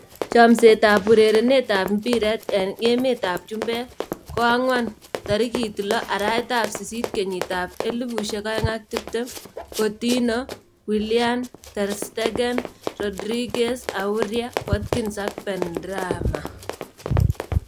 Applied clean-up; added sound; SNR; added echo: none; Run; 11 dB; none.